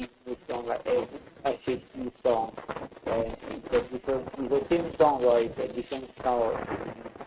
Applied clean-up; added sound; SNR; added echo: neural mask model RNNoise.